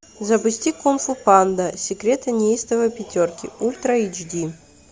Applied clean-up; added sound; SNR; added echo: none; none; none; none.